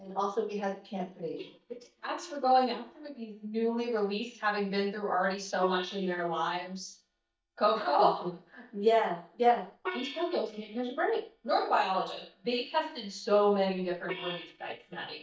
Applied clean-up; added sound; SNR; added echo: neural mask model DeepFilterNet 3.